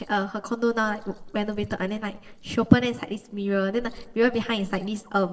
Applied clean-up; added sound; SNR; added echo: neural separator model SepFormer DNS4.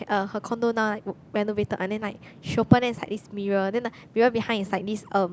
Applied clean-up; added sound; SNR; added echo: none; none; none; none.